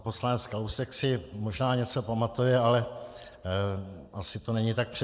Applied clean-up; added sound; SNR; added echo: neural mask model Resemble Enhance denoiser.